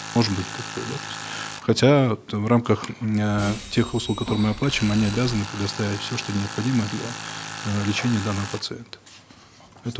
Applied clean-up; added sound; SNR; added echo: none; Bus + Tools; 12 dB; none.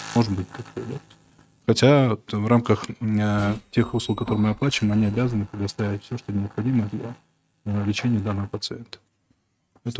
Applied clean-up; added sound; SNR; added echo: neural mask model RNNoise.